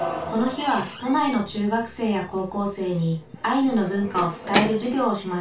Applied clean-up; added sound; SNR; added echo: none; Squeak / Slam / Wood; 11 dB; reverberation time 0.2 s.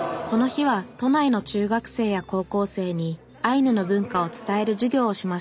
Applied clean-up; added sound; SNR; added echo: none; none; none; none.